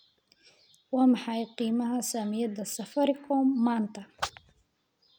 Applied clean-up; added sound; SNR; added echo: none; none; none; none.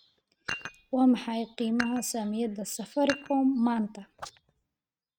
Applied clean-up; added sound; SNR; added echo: neural mask model RNNoise.